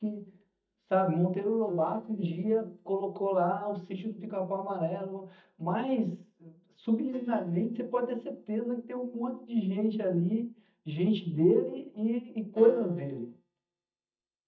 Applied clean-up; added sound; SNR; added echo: neural mask model DeepFilterNet 3.